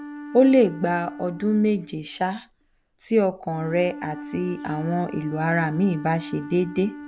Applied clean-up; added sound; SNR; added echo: none; Wind instrument, woodwind instrument; 14 dB; none.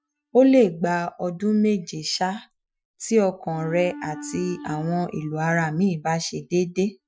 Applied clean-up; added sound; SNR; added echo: classical method Wiener filter.